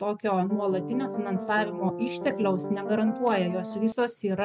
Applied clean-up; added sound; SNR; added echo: none; Piano; 7 dB; none.